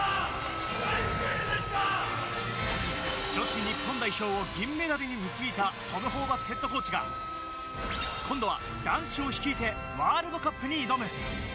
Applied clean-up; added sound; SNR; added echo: none; Wind instrument, woodwind instrument; 10 dB; none.